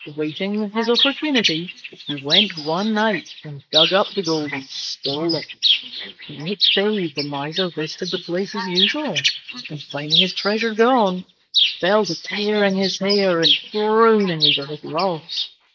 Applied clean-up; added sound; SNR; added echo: neural mask model Resemble Enhance denoiser.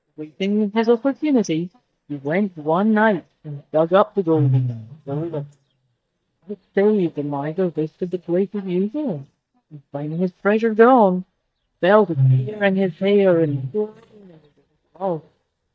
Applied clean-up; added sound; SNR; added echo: neural mask model DeepFilterNet 3.